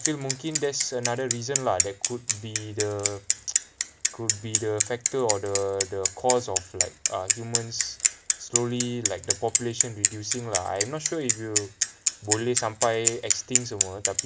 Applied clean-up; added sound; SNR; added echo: none; Bicycle; -2 dB; none.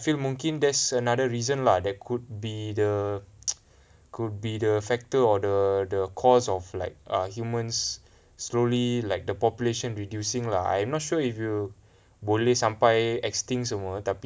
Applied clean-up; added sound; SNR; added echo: none; none; none; none.